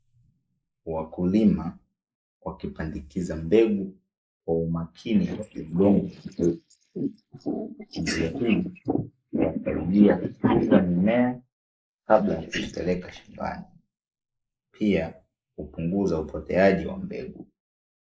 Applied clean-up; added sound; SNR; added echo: neural mask model Resemble Enhance denoiser.